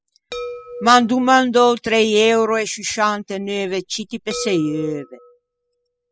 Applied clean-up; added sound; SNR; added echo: classical method spectral subtraction.